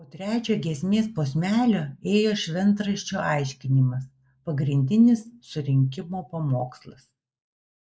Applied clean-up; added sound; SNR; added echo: neural mask model Resemble Enhance denoiser.